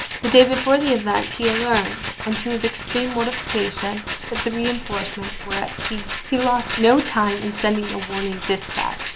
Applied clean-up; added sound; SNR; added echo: none; Rattle; 6 dB; none.